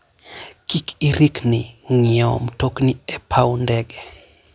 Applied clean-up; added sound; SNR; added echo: none; none; none; none.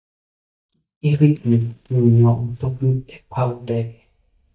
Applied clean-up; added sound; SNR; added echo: neural mask model DeepFilterNet 3.